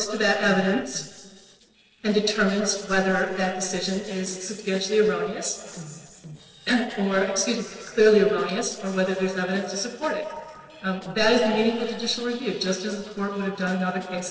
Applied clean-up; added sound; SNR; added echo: neural separator model SepFormer DNS4.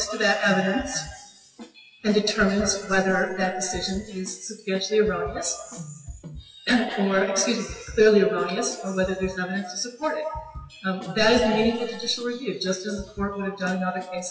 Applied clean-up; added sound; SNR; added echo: classical method WPE with log-MMSE.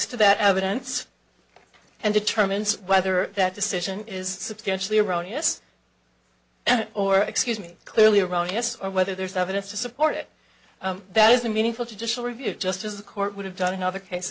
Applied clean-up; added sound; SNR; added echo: none; none; none; none.